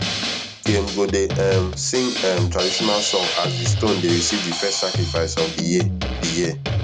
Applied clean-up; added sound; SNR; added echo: none; Drum kit; 1 dB; none.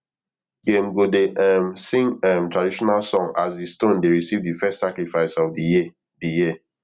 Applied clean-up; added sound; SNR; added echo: none; none; none; none.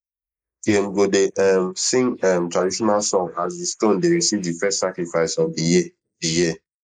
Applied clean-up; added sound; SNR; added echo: neural mask model Resemble Enhance denoiser.